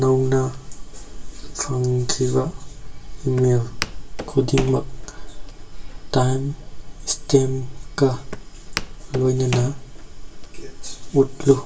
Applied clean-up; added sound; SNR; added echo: none; Walk, footsteps; 16 dB; reverberation time 0.2 s.